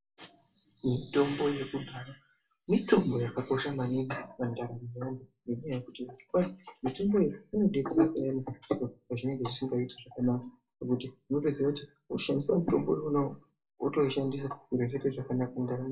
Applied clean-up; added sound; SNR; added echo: none; none; none; reverberation time 0.2 s.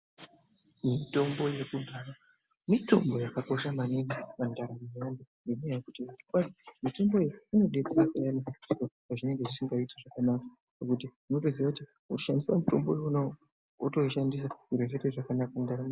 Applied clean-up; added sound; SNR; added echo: none; none; none; none.